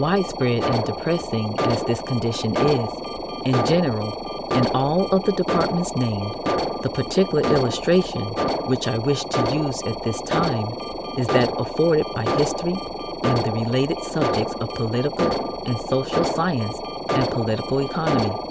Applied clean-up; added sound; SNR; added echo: none; Alarm; 2 dB; none.